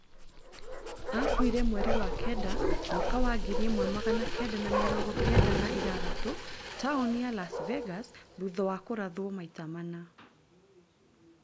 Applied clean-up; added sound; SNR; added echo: none; Bark; -3 dB; none.